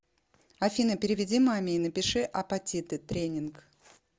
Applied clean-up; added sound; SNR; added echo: none; none; none; none.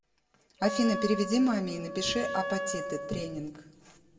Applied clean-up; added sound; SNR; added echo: none; Wind instrument, woodwind instrument; 6 dB; reverberation time 1.2 s.